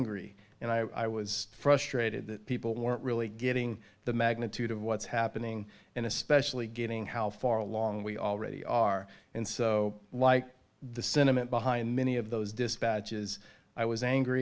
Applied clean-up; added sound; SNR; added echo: none; none; none; none.